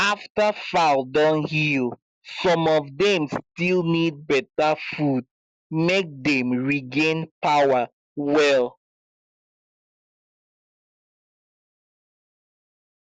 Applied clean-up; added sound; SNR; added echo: none; none; none; none.